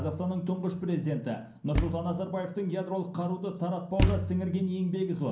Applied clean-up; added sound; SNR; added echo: none; Thump, thud; 4 dB; reverberation time 0.6 s.